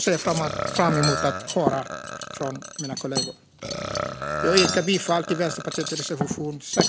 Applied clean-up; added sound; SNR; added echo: none; Cutlery, silverware + Burping, eructation; 3 dB; none.